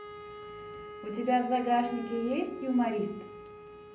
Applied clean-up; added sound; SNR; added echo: none; Wind instrument, woodwind instrument; 13 dB; reverberation time 0.6 s.